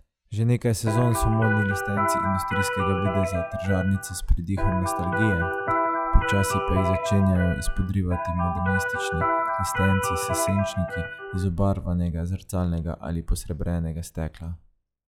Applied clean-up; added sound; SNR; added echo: classical method log-MMSE.